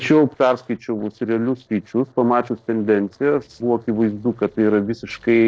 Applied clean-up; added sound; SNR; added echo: neural separator model SepFormer DNS4.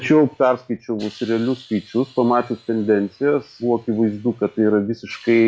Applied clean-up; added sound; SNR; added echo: classical method log-MMSE.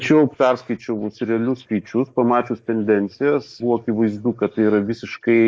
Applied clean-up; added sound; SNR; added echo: neural mask model Resemble Enhance denoiser.